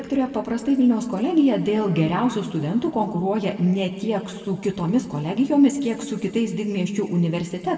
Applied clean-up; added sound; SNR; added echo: none; none; none; reverberation time 2.0 s.